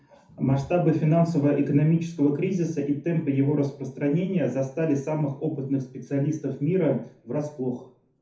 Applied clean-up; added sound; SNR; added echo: none; none; none; reverberation time 0.6 s.